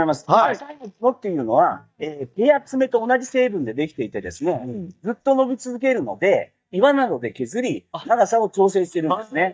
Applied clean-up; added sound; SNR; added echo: neural mask model DeepFilterNet 3.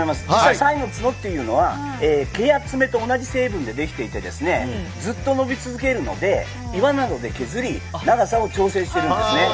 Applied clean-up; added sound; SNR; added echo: none; none; none; none.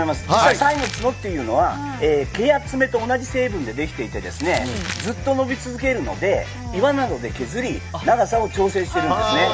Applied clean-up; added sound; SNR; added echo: none; Crumpling, crinkling; 15 dB; none.